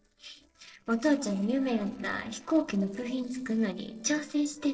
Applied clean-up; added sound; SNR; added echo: neural separator model SepFormer DNS4.